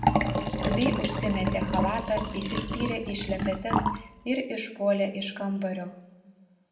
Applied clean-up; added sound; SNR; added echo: none; Liquid; 0 dB; reverberation time 0.8 s.